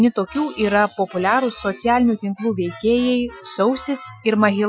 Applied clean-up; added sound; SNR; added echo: classical method Wiener filter.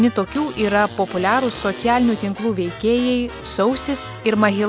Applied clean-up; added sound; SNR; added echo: none; Fart; 17 dB; none.